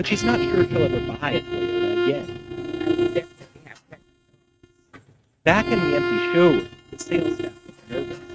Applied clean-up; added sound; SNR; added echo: neural mask model RNNoise.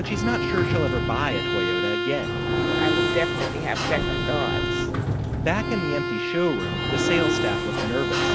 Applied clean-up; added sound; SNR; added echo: none; Bowed string instrument + Sliding door; -4 dB; none.